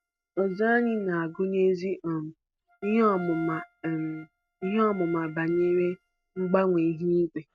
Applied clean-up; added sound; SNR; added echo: neural mask model RNNoise.